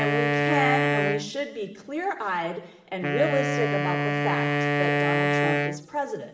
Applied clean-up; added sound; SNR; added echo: none; Wind instrument, woodwind instrument; -4 dB; reverberation time 1.1 s.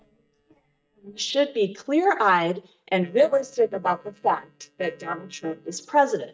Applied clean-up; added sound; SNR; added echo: neural mask model DeepFilterNet 3.